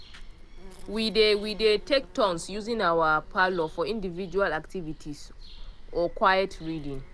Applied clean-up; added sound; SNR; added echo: none; Bird vocalization, bird call, bird song; 14 dB; none.